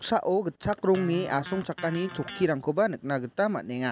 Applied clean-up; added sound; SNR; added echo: none; Electric guitar; 15 dB; none.